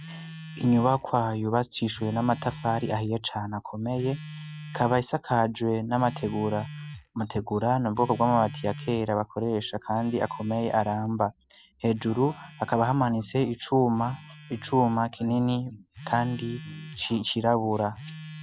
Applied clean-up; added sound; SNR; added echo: none; Telephone; 17 dB; none.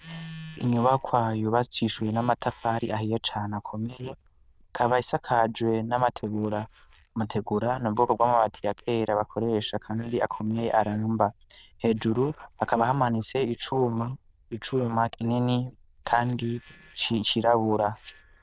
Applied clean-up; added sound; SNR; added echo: neural diffusion model UNIVERSE++.